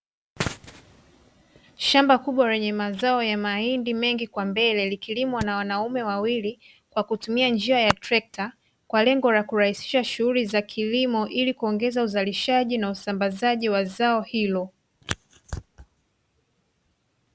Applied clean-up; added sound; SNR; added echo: none; none; none; none.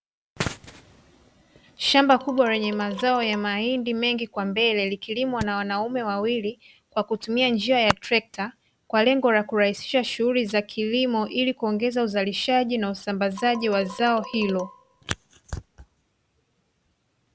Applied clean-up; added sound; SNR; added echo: none; Marimba, xylophone; 15 dB; none.